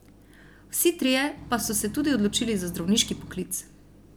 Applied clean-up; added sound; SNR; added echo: none; Engine / Truck / Car; 15 dB; none.